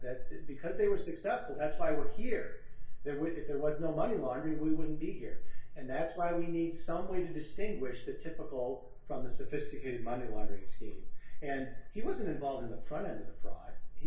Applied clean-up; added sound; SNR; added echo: none; none; none; reverberation time 0.3 s.